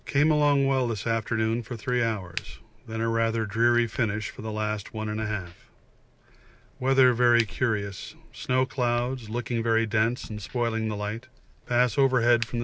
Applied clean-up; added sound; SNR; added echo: none; Crack; 18 dB; none.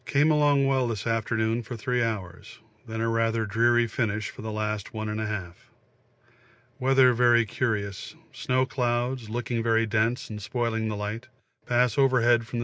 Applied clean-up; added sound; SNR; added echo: none; none; none; none.